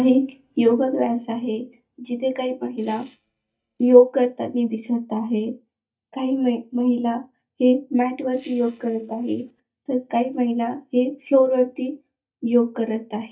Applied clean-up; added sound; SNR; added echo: neural mask model DeepFilterNet 3.